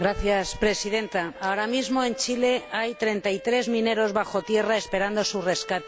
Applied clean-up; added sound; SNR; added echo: none; Bowed string instrument; 17 dB; none.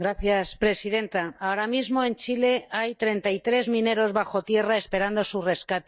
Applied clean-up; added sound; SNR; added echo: neural mask model DeepFilterNet 3.